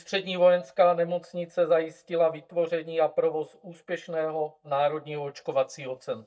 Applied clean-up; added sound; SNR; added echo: neural mask model DeepFilterNet 3.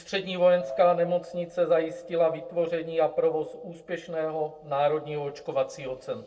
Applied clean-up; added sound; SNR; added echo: neural separator model SepFormer DNS4.